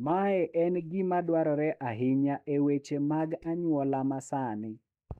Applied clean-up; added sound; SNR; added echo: neural mask model DeepFilterNet 3.